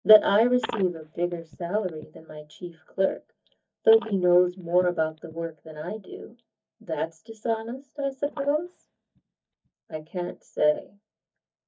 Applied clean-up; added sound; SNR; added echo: neural mask model DeepFilterNet 3.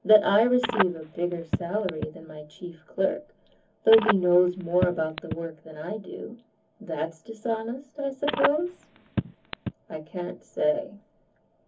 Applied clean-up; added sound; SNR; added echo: none; Telephone; 4 dB; reverberation time 0.3 s.